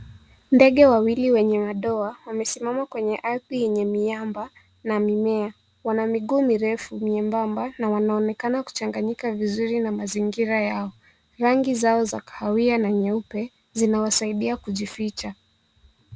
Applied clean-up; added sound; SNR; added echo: none; none; none; none.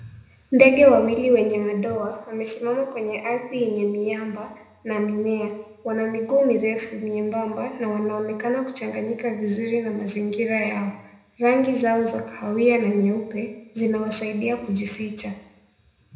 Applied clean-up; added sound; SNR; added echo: none; none; none; reverberation time 0.8 s.